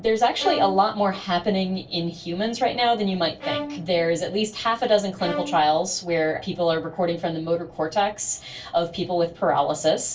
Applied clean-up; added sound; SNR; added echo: none; Bowed string instrument; 11 dB; reverberation time 0.2 s.